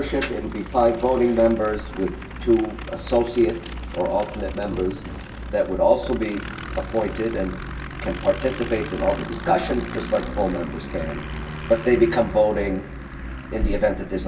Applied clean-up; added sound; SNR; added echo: none; Aircraft; 12 dB; reverberation time 0.1 s.